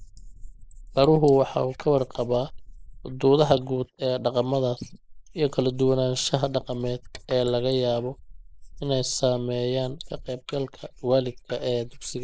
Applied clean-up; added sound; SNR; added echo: neural mask model Resemble Enhance denoiser.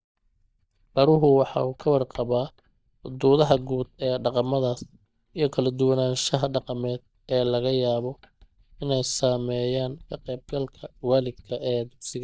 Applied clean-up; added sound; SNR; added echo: neural mask model DeepFilterNet 3.